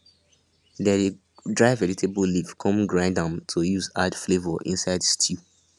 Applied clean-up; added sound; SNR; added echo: none; none; none; none.